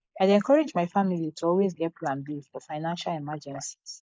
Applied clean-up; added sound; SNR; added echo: neural mask model Resemble Enhance denoiser.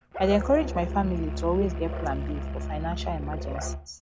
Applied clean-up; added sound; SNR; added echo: none; Musical instrument; 3 dB; none.